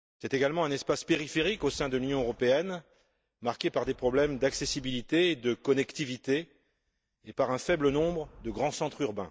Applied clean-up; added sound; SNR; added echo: neural mask model DeepFilterNet 3.